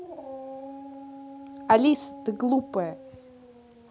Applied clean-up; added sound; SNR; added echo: none; Dog; 14 dB; none.